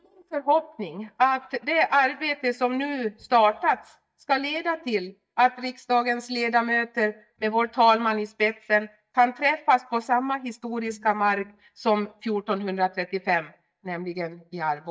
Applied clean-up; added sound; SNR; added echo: neural mask model DeepFilterNet 3.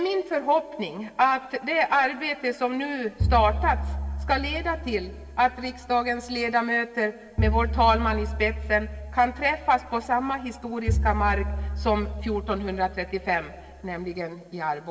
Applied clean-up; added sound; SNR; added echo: none; Bowed string instrument; 4 dB; reverberation time 1.5 s.